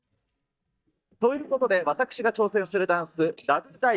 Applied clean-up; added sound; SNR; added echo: neural mask model DeepFilterNet 3.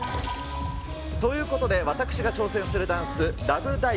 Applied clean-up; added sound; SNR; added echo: none; none; none; none.